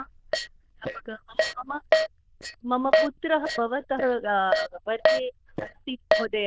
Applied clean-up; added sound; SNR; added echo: neural diffusion model UNIVERSE++.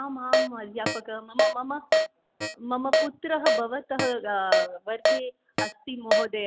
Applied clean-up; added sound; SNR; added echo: none; Keyboard (musical); -5 dB; none.